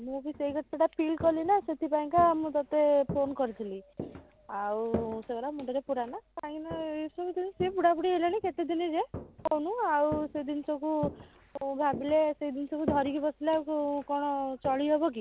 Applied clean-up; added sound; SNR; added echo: none; Walk, footsteps; 14 dB; none.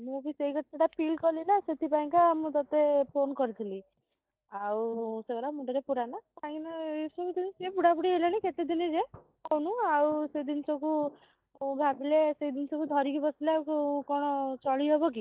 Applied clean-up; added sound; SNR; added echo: neural mask model DeepFilterNet 3.